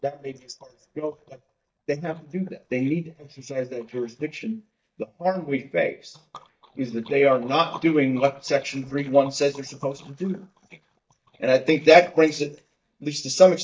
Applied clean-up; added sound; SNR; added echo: neural mask model DeepFilterNet 3.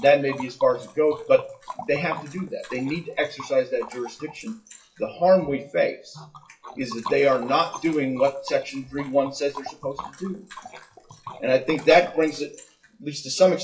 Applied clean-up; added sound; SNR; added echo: classical method WPE with log-MMSE.